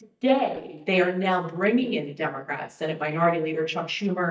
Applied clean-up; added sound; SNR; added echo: neural mask model DeepFilterNet 3.